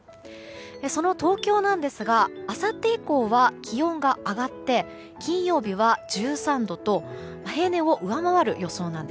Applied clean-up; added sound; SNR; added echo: none; none; none; none.